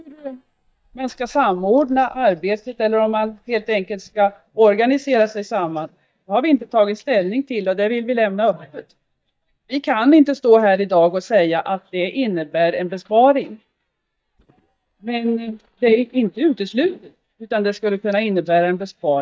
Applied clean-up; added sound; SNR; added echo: neural mask model DeepFilterNet 3.